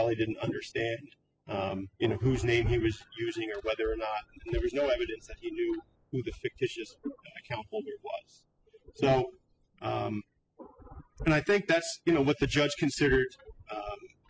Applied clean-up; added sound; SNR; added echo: classical method spectral subtraction.